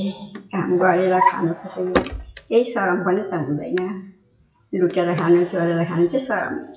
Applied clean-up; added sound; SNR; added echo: classical method WPE with log-MMSE.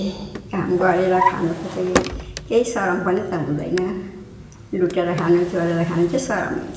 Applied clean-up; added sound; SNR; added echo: none; Drawer open or close; 8 dB; reverberation time 1.2 s.